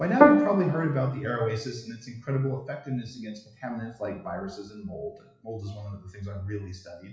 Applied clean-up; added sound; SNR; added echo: classical method WPE with log-MMSE.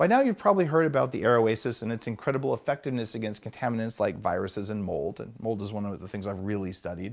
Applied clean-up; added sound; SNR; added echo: none; none; none; none.